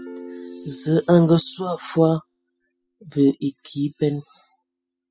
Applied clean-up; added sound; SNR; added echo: classical method spectral subtraction.